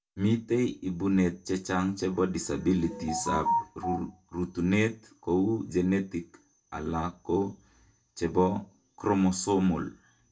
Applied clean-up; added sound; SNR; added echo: none; none; none; reverberation time 0.2 s.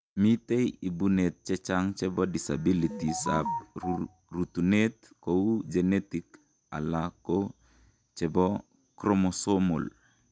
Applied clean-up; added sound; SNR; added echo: none; none; none; none.